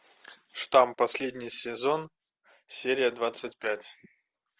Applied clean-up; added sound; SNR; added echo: none; none; none; none.